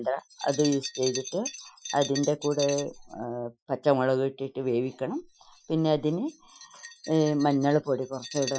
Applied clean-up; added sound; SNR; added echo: classical method Wiener filter.